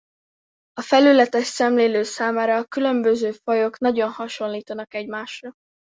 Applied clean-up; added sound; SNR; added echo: none; none; none; none.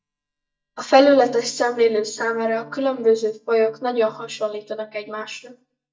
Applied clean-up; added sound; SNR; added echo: neural mask model DeepFilterNet 3.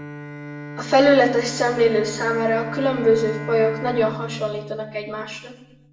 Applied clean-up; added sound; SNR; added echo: none; Bowed string instrument; 12 dB; reverberation time 0.8 s.